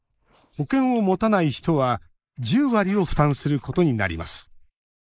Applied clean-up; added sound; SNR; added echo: neural mask model Resemble Enhance denoiser.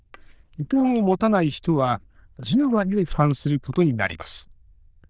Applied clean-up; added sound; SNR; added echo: neural diffusion model UNIVERSE++.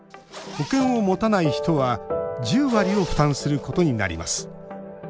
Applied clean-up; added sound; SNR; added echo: none; Zipper (clothing); 19 dB; none.